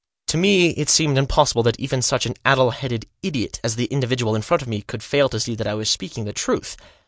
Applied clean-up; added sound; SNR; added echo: none; none; none; none.